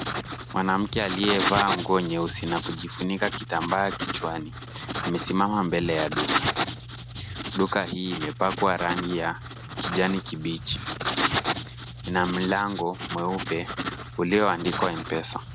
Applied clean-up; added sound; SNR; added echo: none; Writing; 5 dB; none.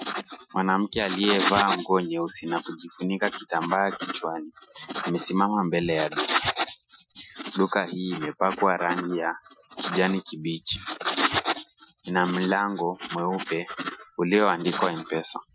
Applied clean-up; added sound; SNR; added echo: classical method Wiener filter.